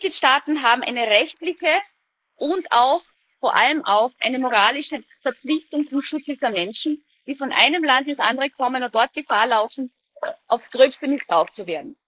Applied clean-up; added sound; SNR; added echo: neural mask model Resemble Enhance denoiser.